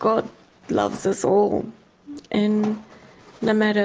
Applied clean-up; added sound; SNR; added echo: none; none; none; none.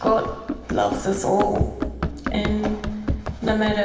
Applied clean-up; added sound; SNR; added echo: none; Run; 4 dB; reverberation time 1.4 s.